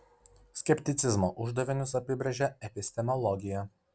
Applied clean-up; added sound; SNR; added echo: none; none; none; none.